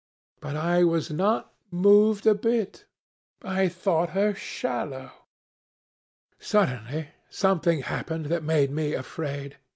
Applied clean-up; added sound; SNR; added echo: none; none; none; none.